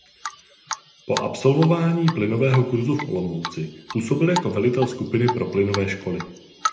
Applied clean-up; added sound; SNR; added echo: none; Drip; 11 dB; reverberation time 0.8 s.